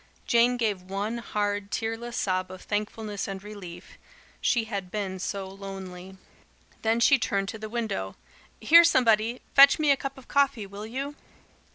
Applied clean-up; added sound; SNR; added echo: none; none; none; none.